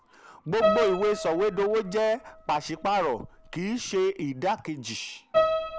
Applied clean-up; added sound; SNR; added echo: none; Piano; 4 dB; none.